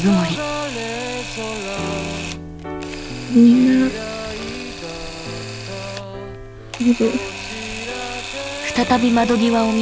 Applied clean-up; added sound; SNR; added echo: none; Camera; 12 dB; none.